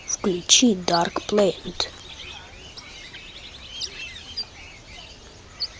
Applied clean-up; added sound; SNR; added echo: none; Bird; 12 dB; none.